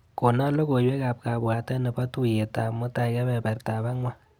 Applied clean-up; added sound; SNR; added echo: none; none; none; none.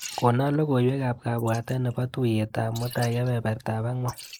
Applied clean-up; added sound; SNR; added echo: neural mask model Resemble Enhance denoiser.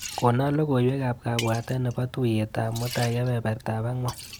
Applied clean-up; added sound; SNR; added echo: none; Liquid; 15 dB; none.